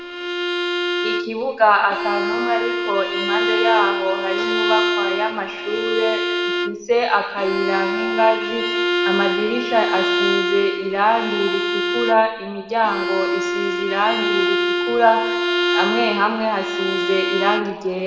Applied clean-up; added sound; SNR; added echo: none; Bowed string instrument; 1 dB; reverberation time 1.4 s.